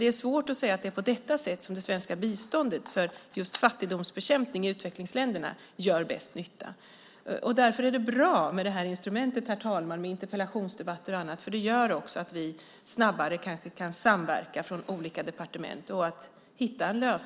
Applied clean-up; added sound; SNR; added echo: none; none; none; none.